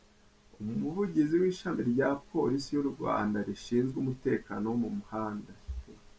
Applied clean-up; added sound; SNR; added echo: none; none; none; none.